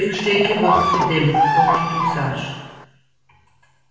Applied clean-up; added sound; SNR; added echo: none; Bird vocalization, bird call, bird song; -3 dB; reverberation time 0.9 s.